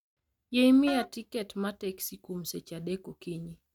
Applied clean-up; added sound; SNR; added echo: neural mask model RNNoise.